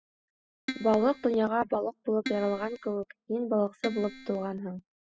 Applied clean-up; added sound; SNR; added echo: classical method spectral subtraction.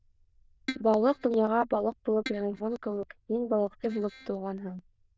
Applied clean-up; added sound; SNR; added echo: neural diffusion model UNIVERSE++.